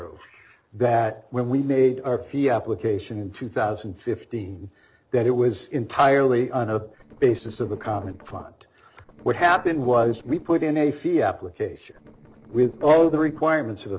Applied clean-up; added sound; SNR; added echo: neural separator model SepFormer DNS4.